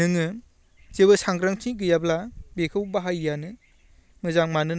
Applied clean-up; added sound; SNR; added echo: none; none; none; none.